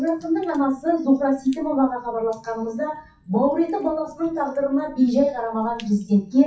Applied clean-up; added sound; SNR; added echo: classical method WPE with log-MMSE.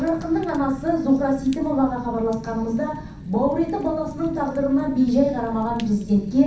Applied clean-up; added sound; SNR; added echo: none; Fire; 14 dB; reverberation time 0.7 s.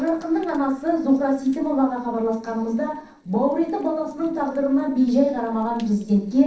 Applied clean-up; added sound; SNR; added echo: neural separator model SepFormer DNS4.